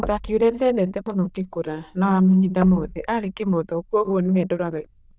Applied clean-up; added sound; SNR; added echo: neural diffusion model UNIVERSE++.